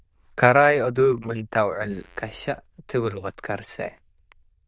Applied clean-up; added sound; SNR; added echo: neural diffusion model UNIVERSE++.